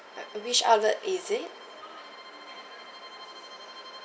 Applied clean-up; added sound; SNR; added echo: none; Bowed string instrument; 18 dB; none.